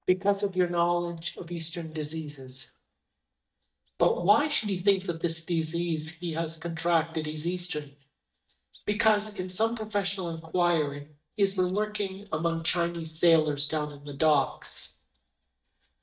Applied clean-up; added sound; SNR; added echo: neural mask model DeepFilterNet 3.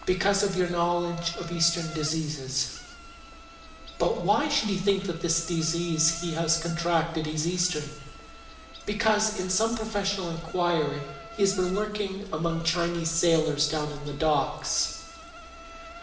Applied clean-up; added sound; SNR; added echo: none; Insect; 18 dB; reverberation time 0.9 s.